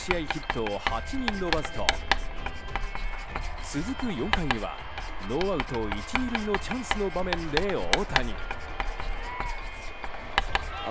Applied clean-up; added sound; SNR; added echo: none; Writing; -2 dB; none.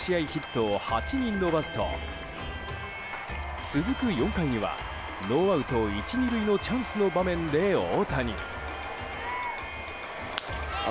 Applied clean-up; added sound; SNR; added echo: none; none; none; none.